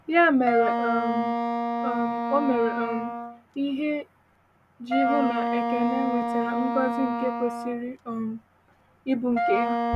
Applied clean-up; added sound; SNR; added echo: none; Wind instrument, woodwind instrument; 1 dB; none.